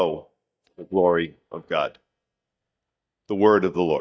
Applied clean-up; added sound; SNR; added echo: neural mask model DeepFilterNet 3.